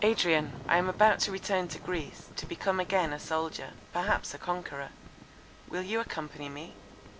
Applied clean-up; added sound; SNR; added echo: none; Thunder; 17 dB; none.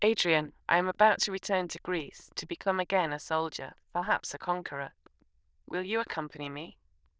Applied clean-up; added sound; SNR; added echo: neural diffusion model UNIVERSE++.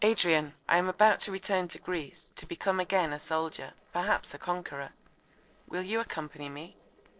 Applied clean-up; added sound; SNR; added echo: neural separator model SepFormer DNS4.